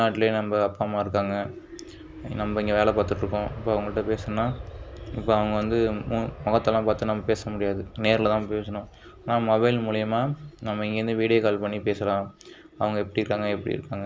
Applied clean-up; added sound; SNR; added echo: none; Aircraft; 17 dB; none.